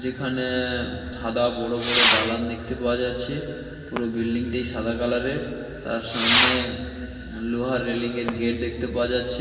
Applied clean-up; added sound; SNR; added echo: none; Whoosh, swoosh, swish / Fireworks; 1 dB; reverberation time 2.4 s.